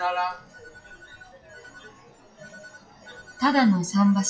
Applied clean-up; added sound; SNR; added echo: classical method WPE with log-MMSE.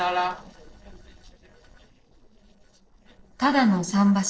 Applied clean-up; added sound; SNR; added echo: neural separator model SepFormer DNS4.